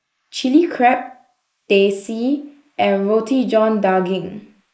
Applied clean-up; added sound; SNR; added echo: neural mask model Resemble Enhance denoiser.